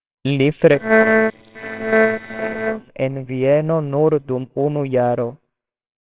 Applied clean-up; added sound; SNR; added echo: neural separator model SepFormer WHAMR!.